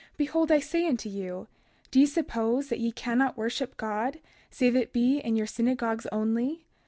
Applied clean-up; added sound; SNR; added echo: none; none; none; none.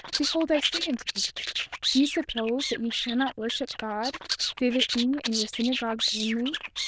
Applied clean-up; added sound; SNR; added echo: neural diffusion model UNIVERSE++.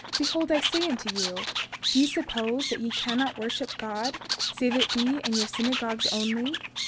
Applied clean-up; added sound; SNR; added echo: none; Animal; 3 dB; none.